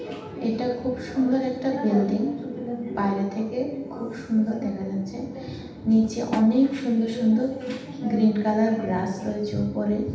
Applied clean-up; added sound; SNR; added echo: none; Snare drum; 14 dB; reverberation time 0.8 s.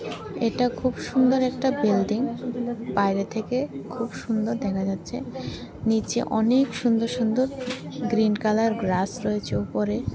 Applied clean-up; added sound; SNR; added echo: none; none; none; none.